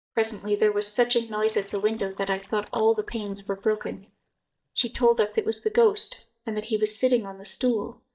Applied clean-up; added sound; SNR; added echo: neural mask model DeepFilterNet 3.